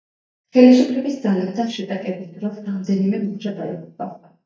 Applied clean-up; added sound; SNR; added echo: neural mask model DeepFilterNet 3.